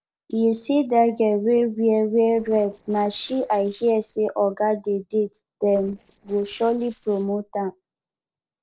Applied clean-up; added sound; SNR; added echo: neural separator model SepFormer DNS4.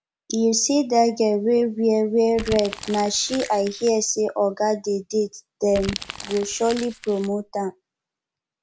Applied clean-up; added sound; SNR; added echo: none; Crumpling, crinkling; 13 dB; none.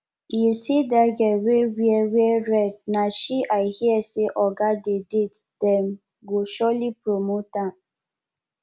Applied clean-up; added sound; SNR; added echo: none; none; none; none.